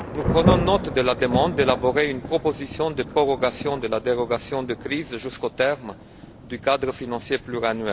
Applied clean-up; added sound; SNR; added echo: none; Thunder / Rain; 6 dB; none.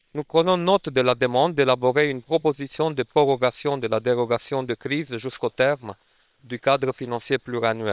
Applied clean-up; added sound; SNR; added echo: neural separator model SepFormer WHAM!.